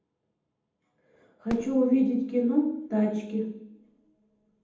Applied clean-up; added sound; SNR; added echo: none; Fireworks; 19 dB; reverberation time 0.8 s.